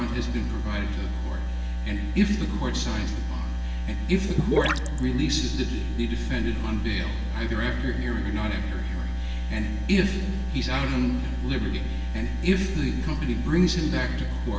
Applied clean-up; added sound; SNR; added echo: none; Gurgling / Liquid; 2 dB; reverberation time 1.2 s.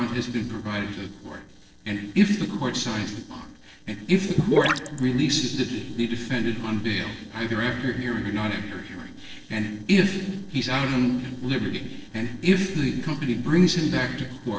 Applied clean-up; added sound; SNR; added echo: neural separator model SepFormer DNS4.